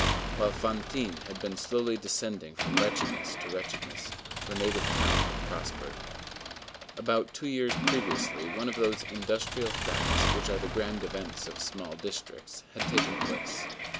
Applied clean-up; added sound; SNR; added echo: none; Accelerating, revving, vroom / Mechanisms; -1 dB; none.